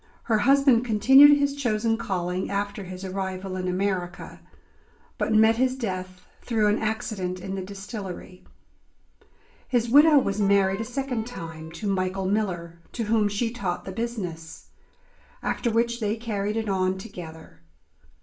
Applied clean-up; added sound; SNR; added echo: none; Electric guitar; 17 dB; reverberation time 0.3 s.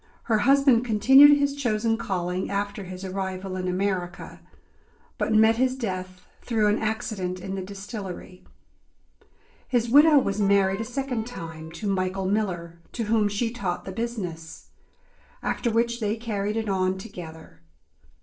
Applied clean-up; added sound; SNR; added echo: neural separator model SepFormer DNS4.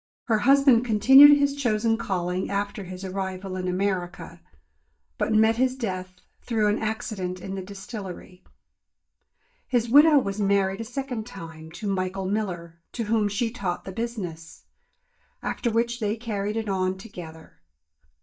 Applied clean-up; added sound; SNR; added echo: neural mask model DeepFilterNet 3.